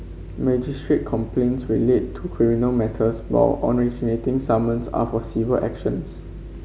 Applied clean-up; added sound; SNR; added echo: none; none; none; none.